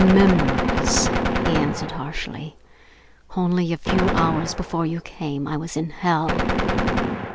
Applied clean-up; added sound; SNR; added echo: none; Gunshot, gunfire; 1 dB; none.